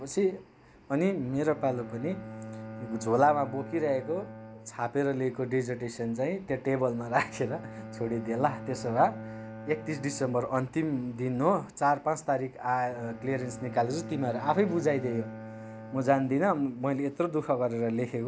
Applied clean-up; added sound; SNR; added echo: none; Bowed string instrument; 15 dB; none.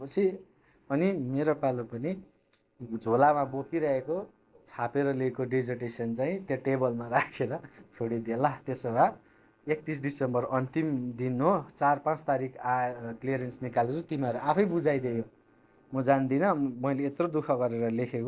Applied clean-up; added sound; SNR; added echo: neural separator model SepFormer DNS4.